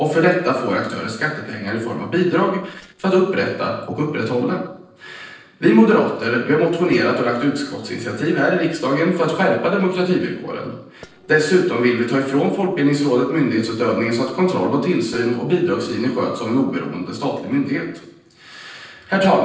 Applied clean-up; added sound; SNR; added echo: neural separator model SepFormer DNS4.